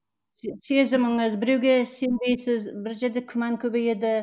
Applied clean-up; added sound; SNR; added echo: none; none; none; none.